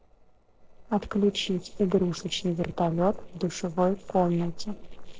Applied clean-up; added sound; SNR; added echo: neural separator model SepFormer DNS4.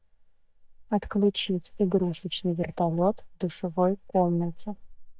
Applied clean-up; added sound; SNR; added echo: neural mask model DeepFilterNet 3.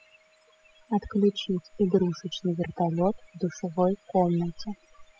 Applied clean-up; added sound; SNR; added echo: classical method spectral subtraction.